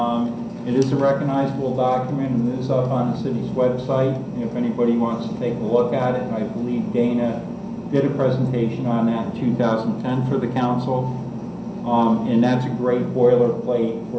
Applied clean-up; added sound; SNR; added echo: none; none; none; reverberation time 0.6 s.